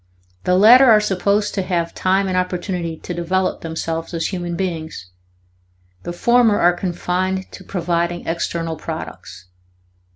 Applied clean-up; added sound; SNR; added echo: none; none; none; none.